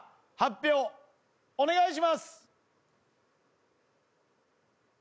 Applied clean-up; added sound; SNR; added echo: none; none; none; none.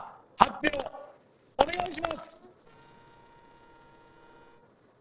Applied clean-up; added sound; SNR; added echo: neural separator model SepFormer DNS4.